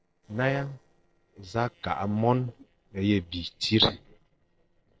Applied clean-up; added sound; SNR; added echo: neural separator model SepFormer DNS4.